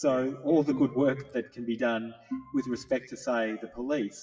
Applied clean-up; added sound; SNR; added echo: classical method WPE with log-MMSE.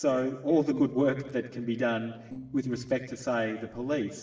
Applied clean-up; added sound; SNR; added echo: neural separator model SepFormer DNS4.